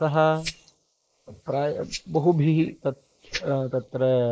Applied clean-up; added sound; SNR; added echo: neural mask model Resemble Enhance denoiser.